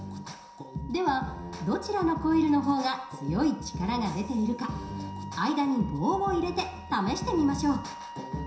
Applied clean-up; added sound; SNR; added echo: none; Wind instrument, woodwind instrument; 17 dB; reverberation time 0.7 s.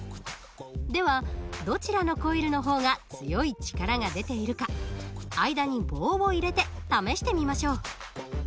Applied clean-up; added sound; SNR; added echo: none; none; none; none.